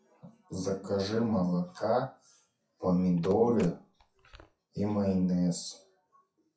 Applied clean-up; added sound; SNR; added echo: classical method WPE with log-MMSE.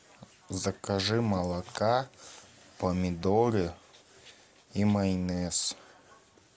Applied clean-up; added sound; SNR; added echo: none; none; none; none.